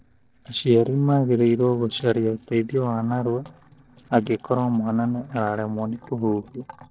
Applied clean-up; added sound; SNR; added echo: neural separator model SepFormer DNS4.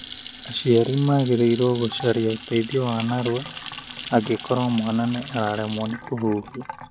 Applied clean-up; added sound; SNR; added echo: none; Sink (filling or washing) / Water tap, faucet / Splash, splatter; 14 dB; none.